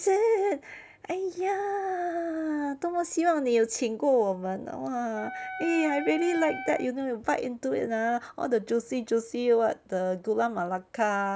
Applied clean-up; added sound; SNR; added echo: none; Wind instrument, woodwind instrument; 10 dB; none.